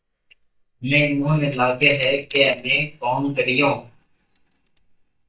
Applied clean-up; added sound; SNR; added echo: neural mask model DeepFilterNet 3.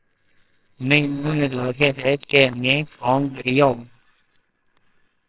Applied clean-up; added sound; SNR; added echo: neural separator model SepFormer WHAMR!.